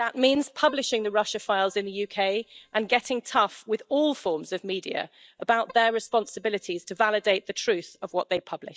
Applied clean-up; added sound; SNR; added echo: neural mask model DeepFilterNet 3.